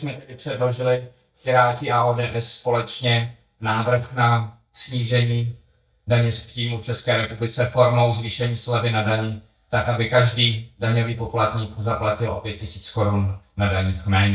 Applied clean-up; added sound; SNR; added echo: neural mask model DeepFilterNet 3.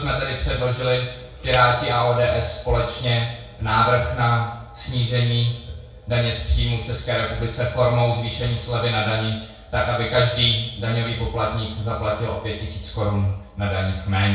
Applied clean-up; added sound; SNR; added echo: none; Glass; 12 dB; reverberation time 0.6 s.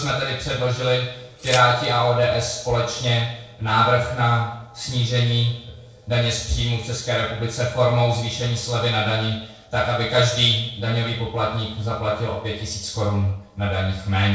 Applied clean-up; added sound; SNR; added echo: neural separator model SepFormer DNS4.